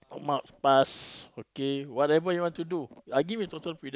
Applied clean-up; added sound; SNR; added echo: none; none; none; none.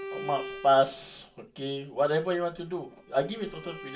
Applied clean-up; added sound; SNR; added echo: none; Bowed string instrument; 14 dB; reverberation time 0.3 s.